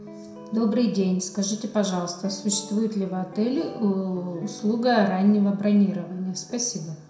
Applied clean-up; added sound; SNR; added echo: none; Guitar; 19 dB; reverberation time 0.6 s.